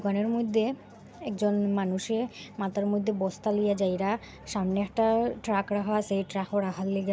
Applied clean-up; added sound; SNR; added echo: none; none; none; none.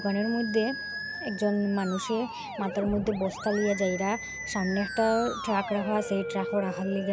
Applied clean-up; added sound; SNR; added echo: none; Musical instrument; 8 dB; none.